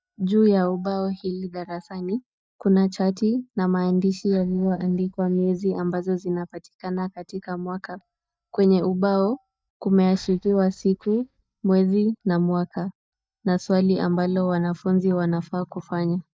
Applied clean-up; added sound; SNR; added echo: neural mask model DeepFilterNet 3.